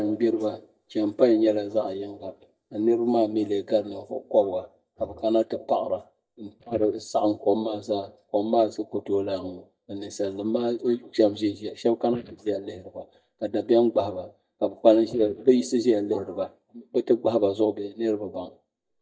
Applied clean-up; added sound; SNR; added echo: neural mask model DeepFilterNet 3.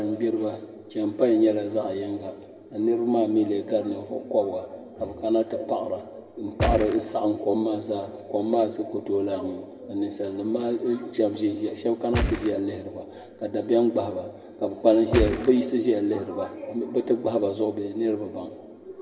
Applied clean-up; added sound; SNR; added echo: none; Gunshot, gunfire; 1 dB; reverberation time 1.4 s.